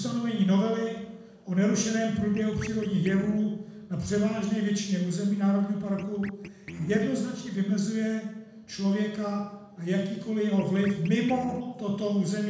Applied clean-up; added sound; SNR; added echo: neural separator model SepFormer DNS4.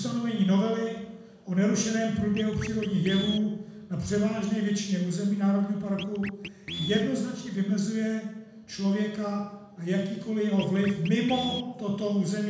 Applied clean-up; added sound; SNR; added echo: none; Scratching (performance technique); 14 dB; reverberation time 0.9 s.